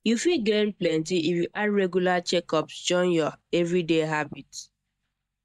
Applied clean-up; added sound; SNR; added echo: neural mask model DeepFilterNet 3.